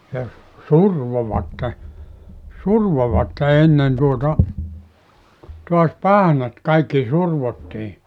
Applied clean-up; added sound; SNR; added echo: none; none; none; none.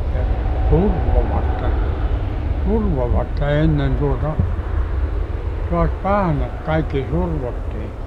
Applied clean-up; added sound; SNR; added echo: none; Aircraft; -3 dB; none.